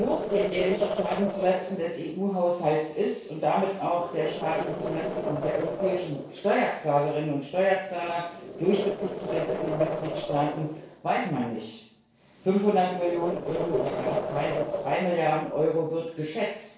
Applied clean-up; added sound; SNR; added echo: neural separator model SepFormer DNS4.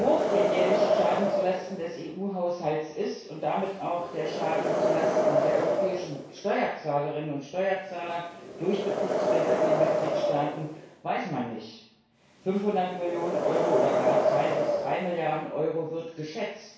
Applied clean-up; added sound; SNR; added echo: none; Wind; -1 dB; reverberation time 0.6 s.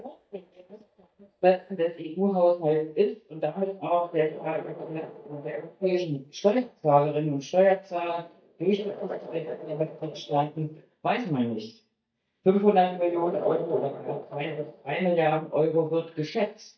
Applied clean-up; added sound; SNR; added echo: neural mask model DeepFilterNet 3.